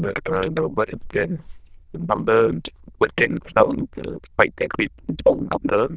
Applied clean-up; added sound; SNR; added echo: neural diffusion model UNIVERSE++.